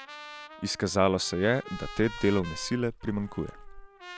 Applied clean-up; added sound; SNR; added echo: none; Splash, splatter + Trumpet; 14 dB; none.